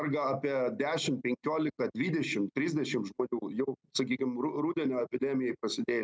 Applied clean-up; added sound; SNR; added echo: none; none; none; none.